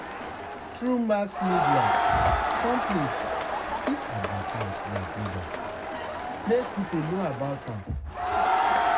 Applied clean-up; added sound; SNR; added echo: none; Crowd; -3 dB; reverberation time 0.3 s.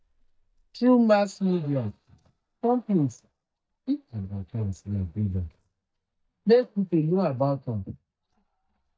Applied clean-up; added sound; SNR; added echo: neural mask model DeepFilterNet 3.